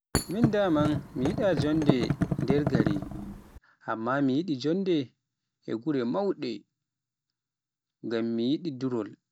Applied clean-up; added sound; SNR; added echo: none; Thump, thud; 0 dB; none.